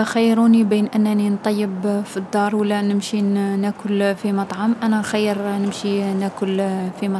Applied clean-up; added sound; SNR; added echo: none; Traffic noise, roadway noise; 18 dB; none.